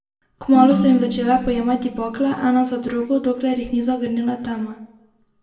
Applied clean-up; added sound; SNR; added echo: none; Ringtone; 8 dB; reverberation time 0.7 s.